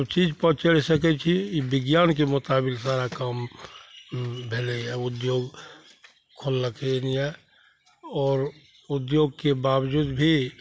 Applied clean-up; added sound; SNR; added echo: none; none; none; none.